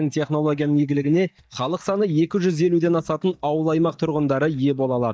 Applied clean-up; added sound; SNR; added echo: neural mask model DeepFilterNet 3.